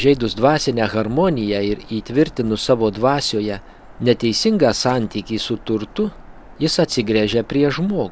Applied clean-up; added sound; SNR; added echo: none; Bird vocalization, bird call, bird song; 20 dB; none.